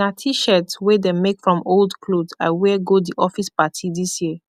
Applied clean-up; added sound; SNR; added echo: none; none; none; none.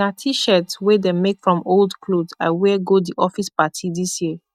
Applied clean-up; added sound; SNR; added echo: neural mask model DeepFilterNet 3.